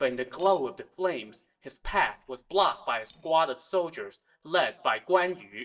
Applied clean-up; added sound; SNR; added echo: neural mask model DeepFilterNet 3.